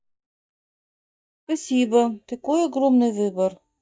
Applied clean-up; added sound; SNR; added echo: neural mask model DeepFilterNet 3.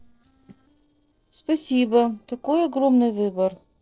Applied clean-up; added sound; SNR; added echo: neural separator model SepFormer DNS4.